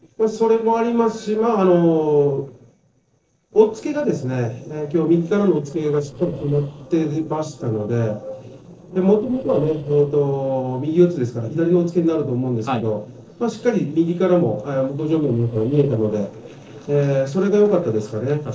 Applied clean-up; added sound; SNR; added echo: neural separator model SepFormer DNS4.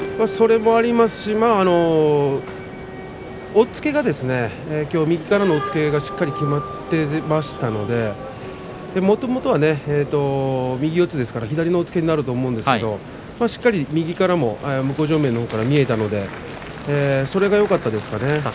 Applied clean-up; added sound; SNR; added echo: none; none; none; none.